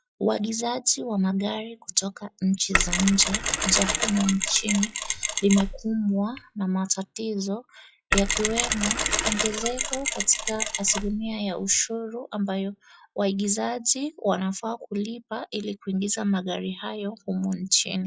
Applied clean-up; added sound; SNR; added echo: classical method log-MMSE.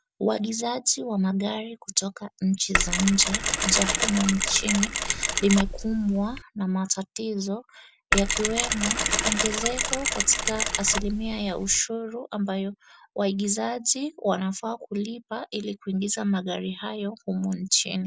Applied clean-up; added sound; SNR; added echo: none; Mechanisms; -1 dB; none.